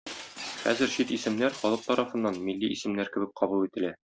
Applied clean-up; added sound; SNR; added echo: none; Shatter; 16 dB; none.